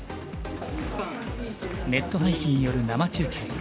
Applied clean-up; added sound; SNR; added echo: none; none; none; none.